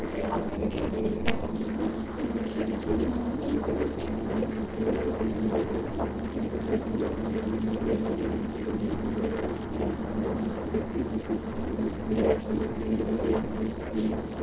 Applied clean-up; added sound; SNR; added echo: neural separator model SepFormer DNS4.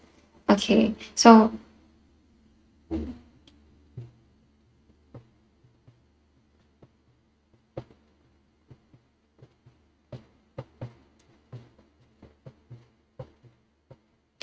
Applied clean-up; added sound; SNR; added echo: neural mask model RNNoise.